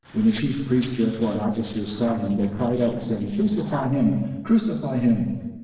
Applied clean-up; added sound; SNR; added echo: neural separator model SepFormer DNS4.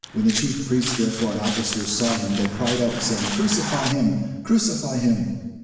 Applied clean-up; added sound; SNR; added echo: none; Walk, footsteps; 9 dB; reverberation time 1.2 s.